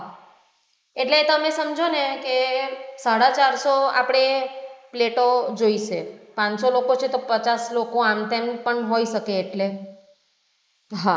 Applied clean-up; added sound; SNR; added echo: neural mask model Resemble Enhance denoiser.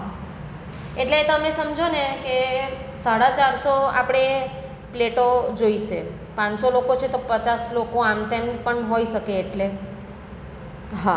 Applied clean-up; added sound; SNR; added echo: none; none; none; none.